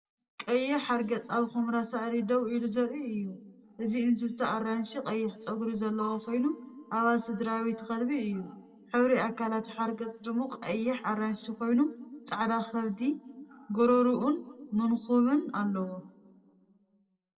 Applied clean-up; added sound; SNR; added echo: neural separator model SepFormer DNS4.